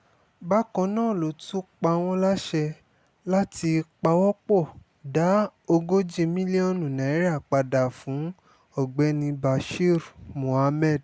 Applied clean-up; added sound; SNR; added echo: none; none; none; none.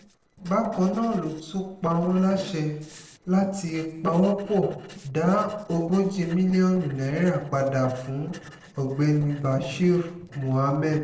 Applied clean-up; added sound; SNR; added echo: neural separator model SepFormer DNS4.